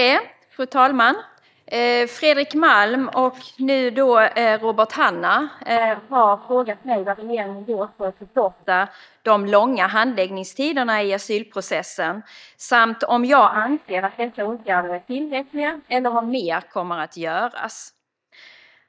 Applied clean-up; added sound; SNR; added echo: neural mask model DeepFilterNet 3.